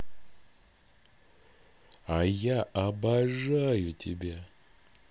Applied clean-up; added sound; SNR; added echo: none; none; none; none.